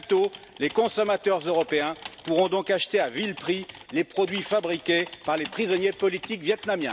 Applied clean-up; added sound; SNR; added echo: none; Typing; 19 dB; none.